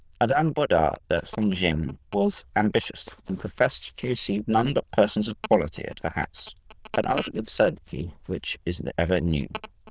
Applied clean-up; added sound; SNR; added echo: neural diffusion model UNIVERSE++.